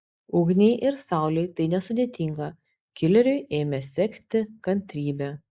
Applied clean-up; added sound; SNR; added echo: neural mask model Resemble Enhance denoiser.